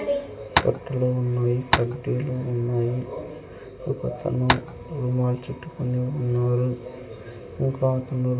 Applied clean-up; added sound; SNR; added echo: none; Tap; 0 dB; reverberation time 1.8 s.